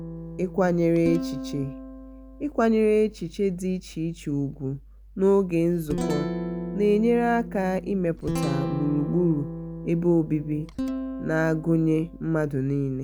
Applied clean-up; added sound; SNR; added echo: none; Guitar; 9 dB; none.